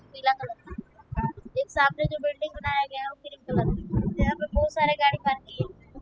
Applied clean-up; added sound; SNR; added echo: classical method spectral subtraction.